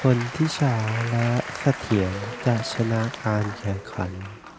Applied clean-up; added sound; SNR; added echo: none; Applause / Crowd; 11 dB; none.